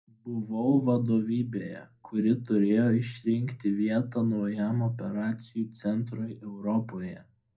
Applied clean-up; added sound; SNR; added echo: none; none; none; reverberation time 0.2 s.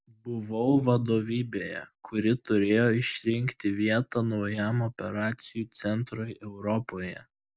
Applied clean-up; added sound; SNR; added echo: none; none; none; none.